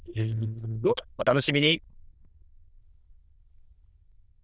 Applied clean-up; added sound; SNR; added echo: neural diffusion model UNIVERSE++.